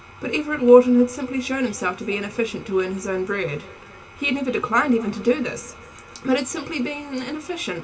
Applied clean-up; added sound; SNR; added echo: none; none; none; reverberation time 2.7 s.